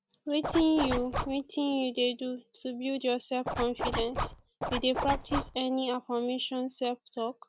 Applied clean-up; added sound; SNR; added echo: none; Zipper (clothing); 3 dB; none.